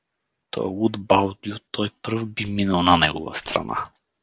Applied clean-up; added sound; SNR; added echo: neural separator model SepFormer DNS4.